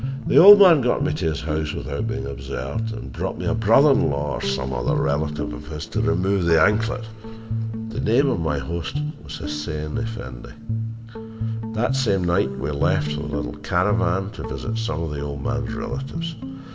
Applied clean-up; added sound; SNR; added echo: none; Guitar; 5 dB; reverberation time 1.6 s.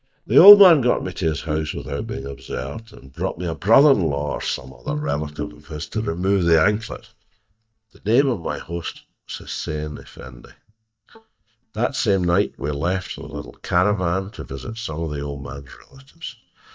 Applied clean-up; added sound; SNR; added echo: neural mask model DeepFilterNet 3.